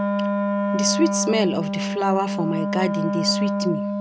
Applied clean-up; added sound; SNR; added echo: none; Wind instrument, woodwind instrument; -1 dB; none.